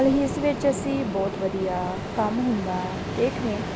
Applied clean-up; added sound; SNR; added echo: none; Ocean; 6 dB; none.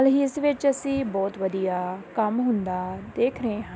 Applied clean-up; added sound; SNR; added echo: none; none; none; none.